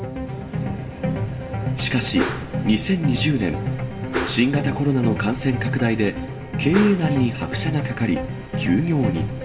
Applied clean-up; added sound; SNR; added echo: none; Whoosh, swoosh, swish; 10 dB; reverberation time 2.0 s.